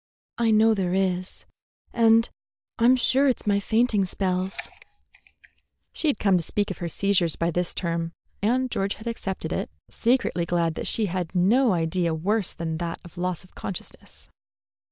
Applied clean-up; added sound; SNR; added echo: neural mask model DeepFilterNet 3.